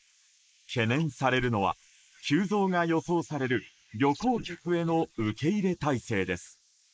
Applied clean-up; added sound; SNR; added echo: neural mask model Resemble Enhance denoiser.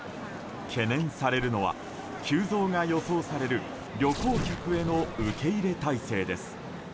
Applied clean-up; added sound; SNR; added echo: none; Tearing; 13 dB; none.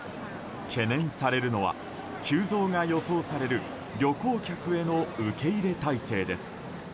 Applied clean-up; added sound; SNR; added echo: none; none; none; none.